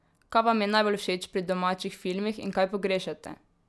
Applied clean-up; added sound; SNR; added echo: none; none; none; none.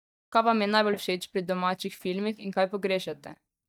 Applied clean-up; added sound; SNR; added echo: neural mask model DeepFilterNet 3.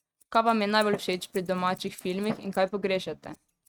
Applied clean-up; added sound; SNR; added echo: neural mask model RNNoise.